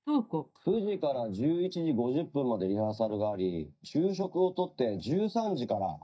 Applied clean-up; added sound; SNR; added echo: neural mask model DeepFilterNet 3.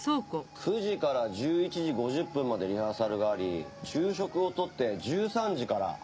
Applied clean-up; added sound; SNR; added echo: none; none; none; none.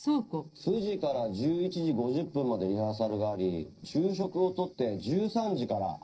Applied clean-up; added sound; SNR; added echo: neural separator model SepFormer DNS4.